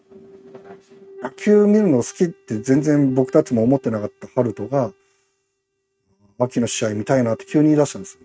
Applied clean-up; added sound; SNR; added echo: neural mask model RNNoise.